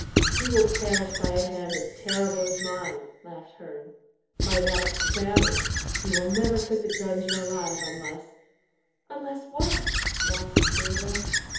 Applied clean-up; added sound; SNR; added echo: none; Squeak / Writing; -2 dB; reverberation time 0.8 s.